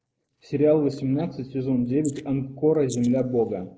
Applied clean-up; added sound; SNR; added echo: neural mask model Resemble Enhance denoiser.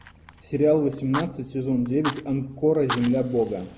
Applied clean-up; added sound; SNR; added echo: none; Fire; 13 dB; none.